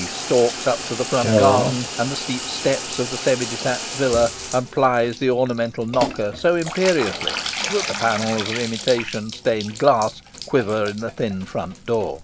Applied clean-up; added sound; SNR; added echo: none; Bathtub (filling or washing) / Water tap, faucet; 6 dB; none.